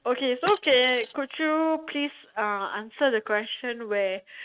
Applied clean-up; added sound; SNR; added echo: neural mask model RNNoise.